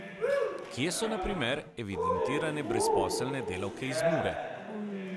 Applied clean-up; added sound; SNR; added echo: none; Cheering; -3 dB; none.